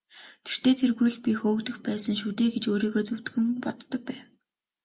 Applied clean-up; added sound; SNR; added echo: none; none; none; none.